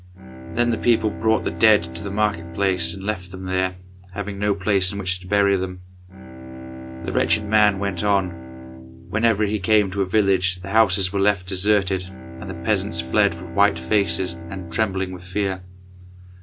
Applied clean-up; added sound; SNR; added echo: none; Bowed string instrument; 14 dB; none.